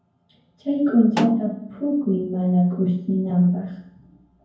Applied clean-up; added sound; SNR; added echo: none; Snare drum; 10 dB; reverberation time 0.9 s.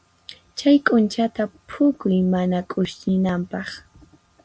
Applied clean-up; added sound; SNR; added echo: none; none; none; none.